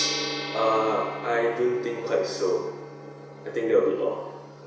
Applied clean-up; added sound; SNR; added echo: none; Gong; 9 dB; reverberation time 1.0 s.